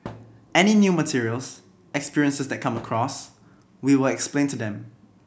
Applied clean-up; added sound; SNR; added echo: none; Thump, thud; 20 dB; none.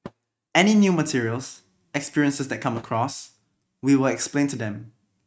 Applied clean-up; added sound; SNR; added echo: neural mask model RNNoise.